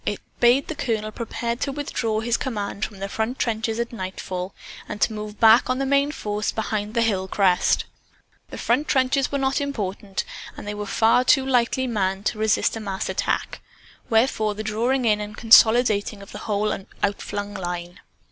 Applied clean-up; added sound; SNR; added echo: none; none; none; none.